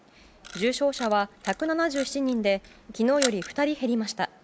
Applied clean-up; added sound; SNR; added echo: none; Camera; 13 dB; none.